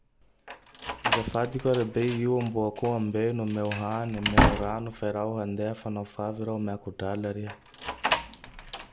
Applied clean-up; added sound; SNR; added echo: none; Slam; 2 dB; none.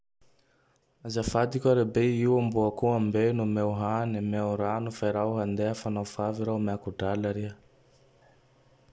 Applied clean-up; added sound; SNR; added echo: none; none; none; none.